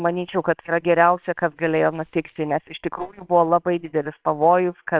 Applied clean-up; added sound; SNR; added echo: neural separator model SepFormer WHAMR!.